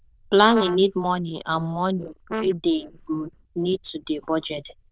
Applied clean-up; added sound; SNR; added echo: neural diffusion model UNIVERSE++.